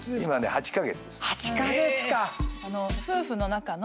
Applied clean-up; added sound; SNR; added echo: none; Screech; 15 dB; none.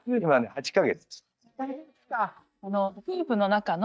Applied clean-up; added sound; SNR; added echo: neural mask model DeepFilterNet 3.